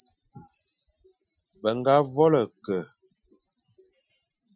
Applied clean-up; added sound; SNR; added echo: classical method Wiener filter.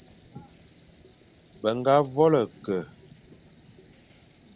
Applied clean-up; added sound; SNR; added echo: none; Cricket; 10 dB; none.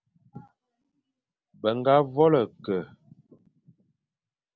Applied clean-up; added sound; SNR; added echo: none; none; none; none.